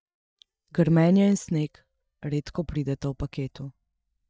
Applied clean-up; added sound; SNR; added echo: neural mask model DeepFilterNet 3.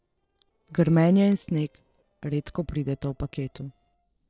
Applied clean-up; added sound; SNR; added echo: neural separator model SepFormer DNS4.